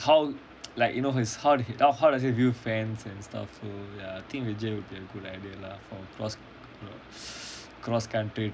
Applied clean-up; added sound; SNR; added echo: none; none; none; none.